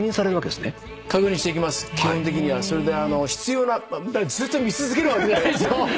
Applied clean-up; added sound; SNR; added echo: none; Bowed string instrument; 18 dB; none.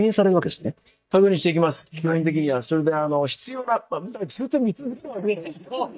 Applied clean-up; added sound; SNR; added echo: neural mask model DeepFilterNet 3.